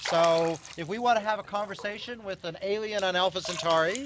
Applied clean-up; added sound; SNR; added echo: none; Splash, splatter; 14 dB; none.